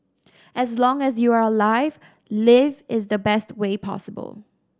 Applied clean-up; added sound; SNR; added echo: none; none; none; none.